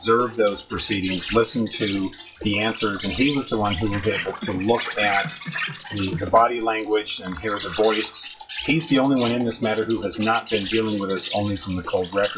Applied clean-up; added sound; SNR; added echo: classical method WPE with log-MMSE.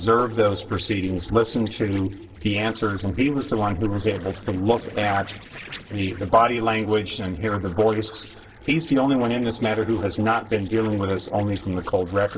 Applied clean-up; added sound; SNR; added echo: neural separator model SepFormer DNS4.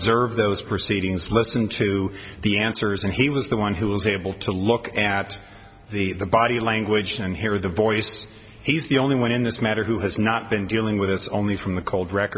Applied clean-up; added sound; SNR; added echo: none; none; none; none.